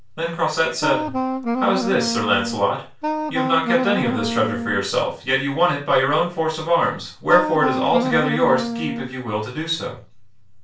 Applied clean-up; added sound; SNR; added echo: none; Wind instrument, woodwind instrument; 2 dB; reverberation time 0.3 s.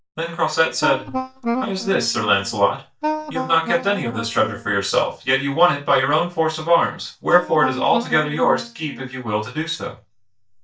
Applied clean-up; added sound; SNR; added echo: neural mask model DeepFilterNet 3.